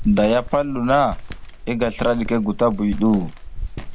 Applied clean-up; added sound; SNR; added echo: none; Walk, footsteps; 9 dB; none.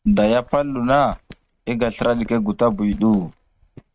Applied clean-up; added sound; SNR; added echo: neural mask model RNNoise.